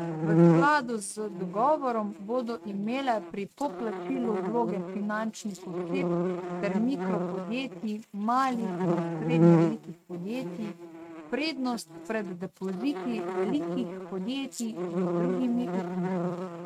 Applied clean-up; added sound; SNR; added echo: neural mask model RNNoise.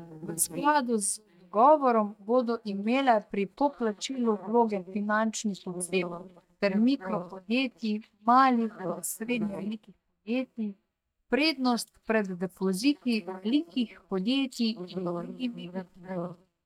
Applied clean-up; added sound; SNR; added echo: neural mask model DeepFilterNet 3.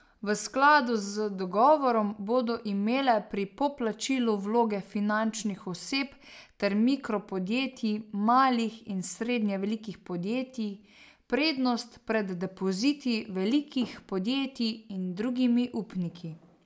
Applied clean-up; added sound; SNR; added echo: none; none; none; none.